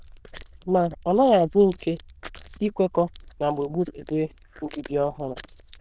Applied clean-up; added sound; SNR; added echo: neural diffusion model UNIVERSE++.